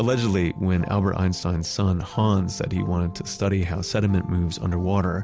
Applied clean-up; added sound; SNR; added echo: none; none; none; none.